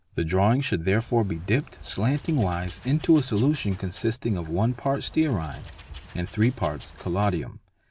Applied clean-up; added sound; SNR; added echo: none; Wild animals; 20 dB; none.